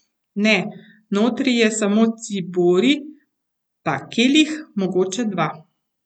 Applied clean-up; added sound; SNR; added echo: none; none; none; none.